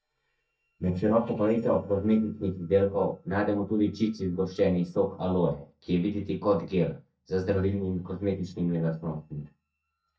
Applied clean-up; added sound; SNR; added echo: neural mask model DeepFilterNet 3.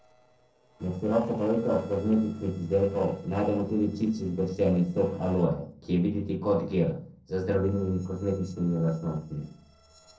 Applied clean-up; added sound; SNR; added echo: neural separator model SepFormer DNS4.